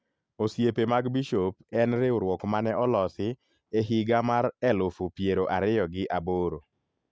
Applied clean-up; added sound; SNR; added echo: none; none; none; none.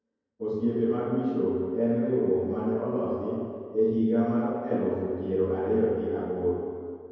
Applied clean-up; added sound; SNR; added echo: none; none; none; reverberation time 2.2 s.